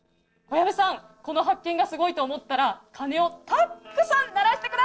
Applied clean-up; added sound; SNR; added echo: neural separator model SepFormer DNS4.